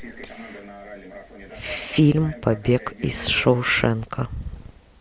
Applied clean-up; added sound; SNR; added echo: none; none; none; none.